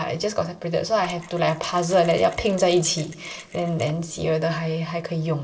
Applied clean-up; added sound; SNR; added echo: neural separator model SepFormer DNS4.